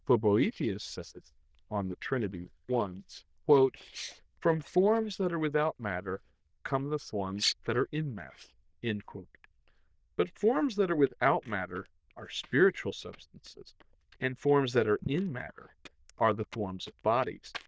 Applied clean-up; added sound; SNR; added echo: neural diffusion model UNIVERSE++.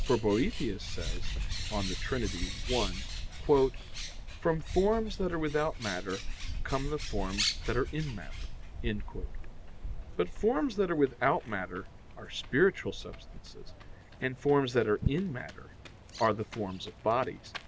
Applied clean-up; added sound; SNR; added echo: none; Bird; 5 dB; none.